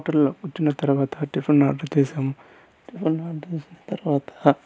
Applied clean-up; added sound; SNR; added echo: none; none; none; none.